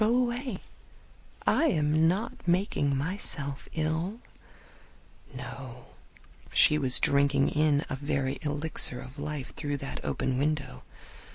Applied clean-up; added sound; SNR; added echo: none; none; none; none.